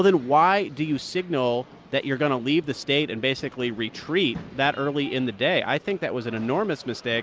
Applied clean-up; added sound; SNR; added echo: none; none; none; none.